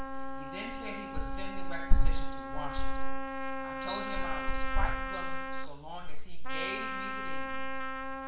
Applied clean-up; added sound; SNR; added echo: none; Trumpet; 10 dB; reverberation time 0.7 s.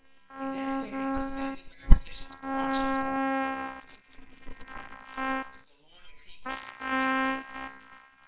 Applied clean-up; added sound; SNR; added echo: neural separator model SepFormer WHAMR!.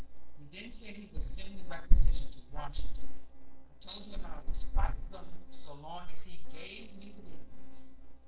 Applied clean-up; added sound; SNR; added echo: neural separator model SepFormer DNS4.